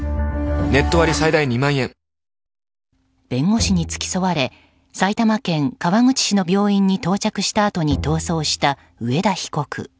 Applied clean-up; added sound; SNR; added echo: none; Bowed string instrument; 12 dB; none.